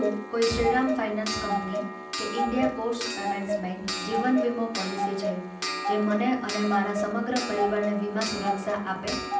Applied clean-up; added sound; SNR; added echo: none; Clock; 3 dB; reverberation time 0.6 s.